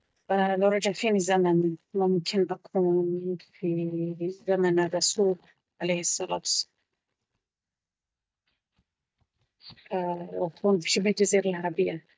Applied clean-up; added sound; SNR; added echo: neural mask model DeepFilterNet 3.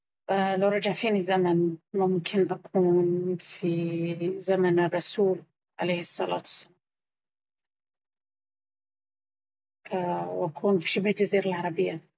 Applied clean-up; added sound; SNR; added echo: none; none; none; none.